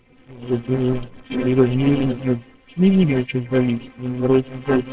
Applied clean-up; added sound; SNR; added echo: neural separator model SepFormer WHAMR!.